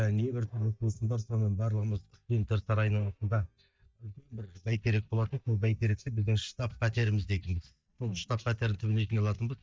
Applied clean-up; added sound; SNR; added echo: neural mask model DeepFilterNet 3.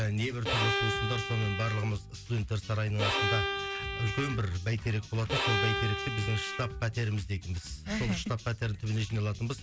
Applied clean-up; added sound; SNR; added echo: none; Bowed string instrument; 2 dB; none.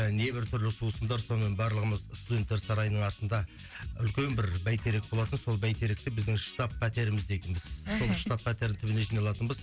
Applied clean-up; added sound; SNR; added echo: none; none; none; none.